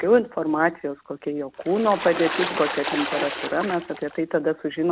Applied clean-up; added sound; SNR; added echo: none; Water / Splash, splatter; 7 dB; none.